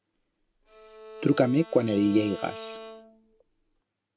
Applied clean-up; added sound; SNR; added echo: none; Bowed string instrument; 16 dB; none.